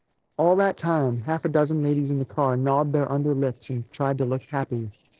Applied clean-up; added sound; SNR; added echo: neural separator model SepFormer DNS4.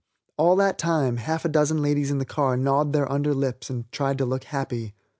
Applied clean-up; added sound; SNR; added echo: none; none; none; none.